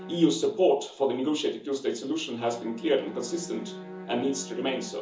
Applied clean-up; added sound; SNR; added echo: none; Bowed string instrument; 16 dB; reverberation time 0.8 s.